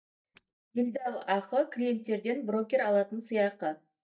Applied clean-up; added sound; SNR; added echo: neural mask model DeepFilterNet 3.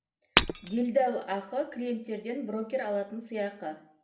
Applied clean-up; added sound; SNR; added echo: none; Shatter; 0 dB; reverberation time 0.4 s.